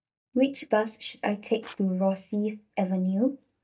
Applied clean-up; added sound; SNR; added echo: neural mask model DeepFilterNet 3.